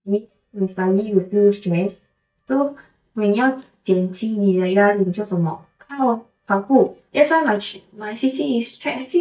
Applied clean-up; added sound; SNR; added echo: neural mask model DeepFilterNet 3.